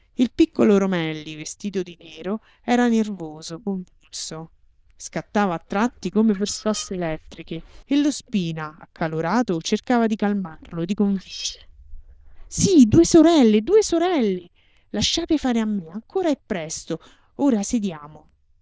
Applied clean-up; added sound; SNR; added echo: neural diffusion model UNIVERSE++.